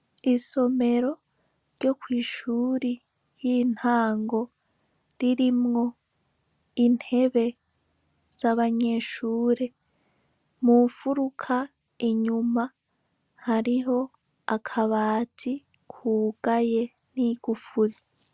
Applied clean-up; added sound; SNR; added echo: none; none; none; none.